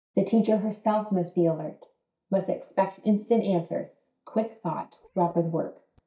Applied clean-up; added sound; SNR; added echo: neural mask model DeepFilterNet 3.